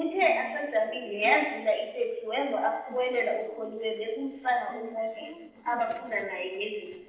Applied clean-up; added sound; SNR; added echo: neural separator model SepFormer DNS4.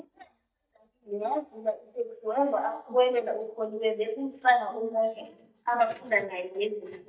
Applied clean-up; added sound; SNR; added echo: neural mask model DeepFilterNet 3.